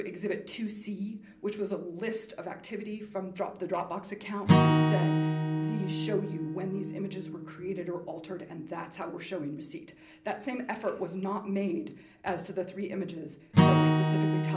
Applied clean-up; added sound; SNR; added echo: none; Acoustic guitar / Strum; -5 dB; reverberation time 0.5 s.